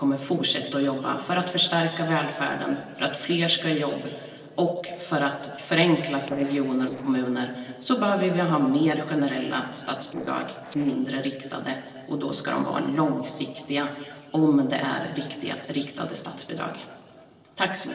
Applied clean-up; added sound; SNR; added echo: neural separator model SepFormer DNS4.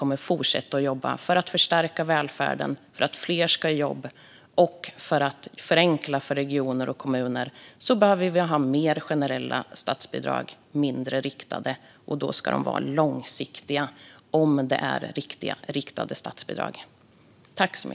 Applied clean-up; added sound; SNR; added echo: none; none; none; none.